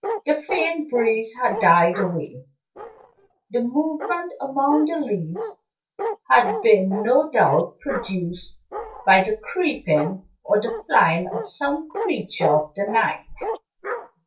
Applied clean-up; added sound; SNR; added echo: neural separator model SepFormer DNS4.